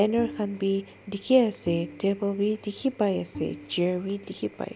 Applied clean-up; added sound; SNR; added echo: none; Bowed string instrument; 17 dB; none.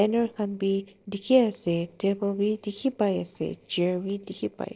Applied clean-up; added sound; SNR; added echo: neural separator model SepFormer DNS4.